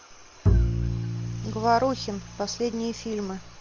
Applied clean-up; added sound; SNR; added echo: none; Bowed string instrument; -2 dB; none.